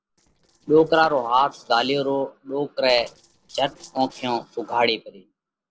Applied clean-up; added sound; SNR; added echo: neural separator model SepFormer DNS4.